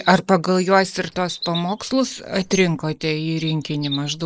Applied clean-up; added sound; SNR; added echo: neural mask model Resemble Enhance denoiser.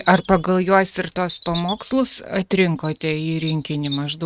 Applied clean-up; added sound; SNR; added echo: neural mask model RNNoise.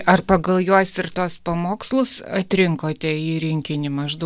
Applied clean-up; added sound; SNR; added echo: none; none; none; none.